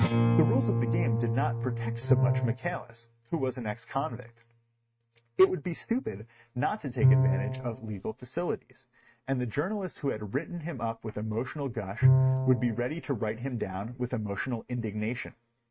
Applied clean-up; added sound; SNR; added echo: neural mask model RNNoise.